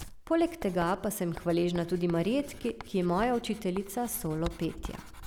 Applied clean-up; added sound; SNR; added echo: none; Writing; 14 dB; none.